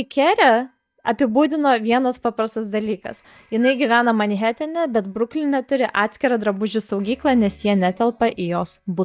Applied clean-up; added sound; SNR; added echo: neural mask model DeepFilterNet 3.